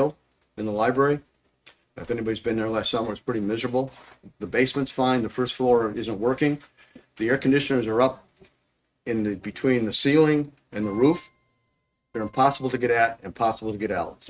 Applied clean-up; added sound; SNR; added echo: neural mask model RNNoise.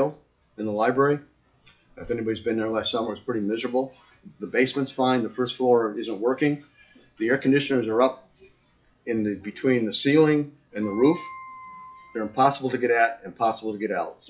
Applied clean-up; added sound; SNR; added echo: classical method log-MMSE.